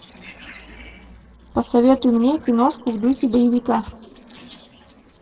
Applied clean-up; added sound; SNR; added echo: neural separator model SepFormer DNS4.